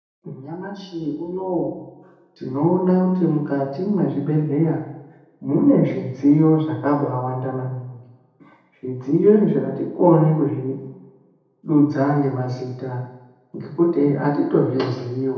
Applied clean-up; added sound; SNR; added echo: none; none; none; reverberation time 0.9 s.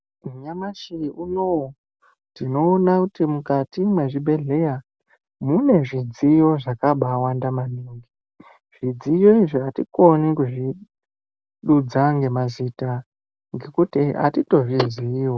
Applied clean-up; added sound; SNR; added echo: none; none; none; none.